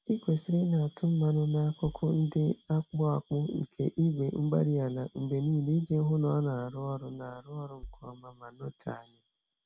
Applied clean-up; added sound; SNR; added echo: none; Bass drum; 18 dB; none.